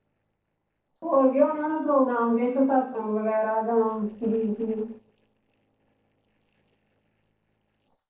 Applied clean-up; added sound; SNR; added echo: neural separator model SepFormer DNS4.